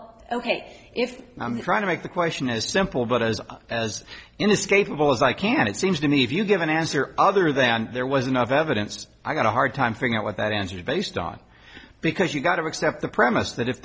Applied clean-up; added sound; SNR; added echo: none; none; none; none.